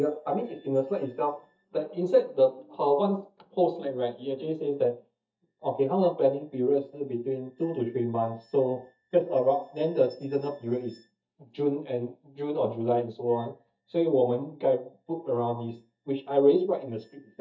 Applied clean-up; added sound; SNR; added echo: neural mask model DeepFilterNet 3.